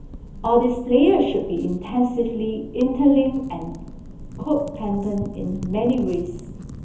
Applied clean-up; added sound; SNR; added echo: none; Wind / Fire; 14 dB; reverberation time 0.7 s.